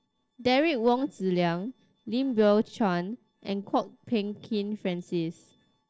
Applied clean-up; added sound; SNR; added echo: neural separator model SepFormer DNS4.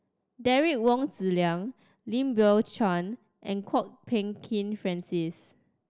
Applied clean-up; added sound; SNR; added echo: none; none; none; none.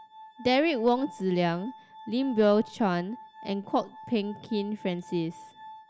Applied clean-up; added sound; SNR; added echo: none; Glass; 19 dB; none.